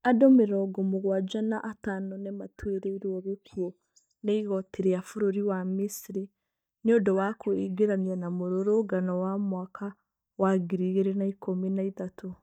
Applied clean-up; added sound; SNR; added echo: neural mask model DeepFilterNet 3.